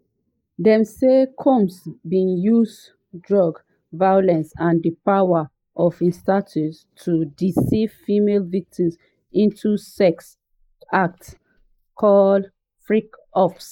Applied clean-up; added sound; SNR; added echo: neural mask model Resemble Enhance denoiser.